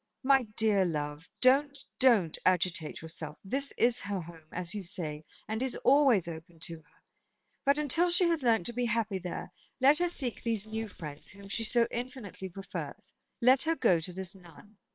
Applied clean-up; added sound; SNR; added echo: neural separator model SepFormer WHAM!.